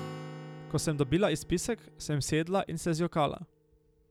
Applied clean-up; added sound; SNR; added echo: none; Acoustic guitar; 16 dB; none.